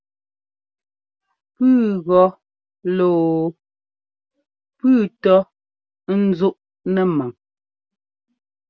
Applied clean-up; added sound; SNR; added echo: none; none; none; none.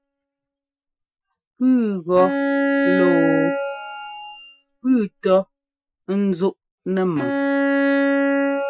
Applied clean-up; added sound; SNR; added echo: classical method Wiener filter.